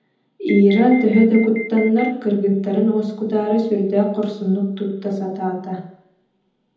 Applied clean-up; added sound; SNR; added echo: none; Alarm; 13 dB; reverberation time 1.1 s.